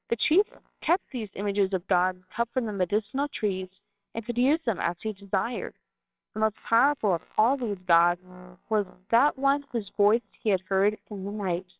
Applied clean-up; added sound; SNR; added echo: neural separator model SepFormer WHAMR!.